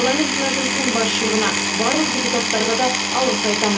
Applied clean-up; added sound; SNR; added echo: none; Power tool; -1 dB; reverberation time 0.3 s.